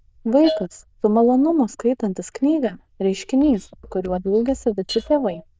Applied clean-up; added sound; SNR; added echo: neural diffusion model UNIVERSE++.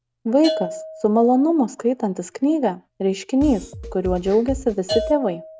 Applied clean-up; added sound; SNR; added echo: none; Drum kit + Bell / Percussion; 11 dB; none.